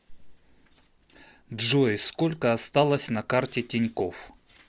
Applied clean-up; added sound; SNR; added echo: none; none; none; none.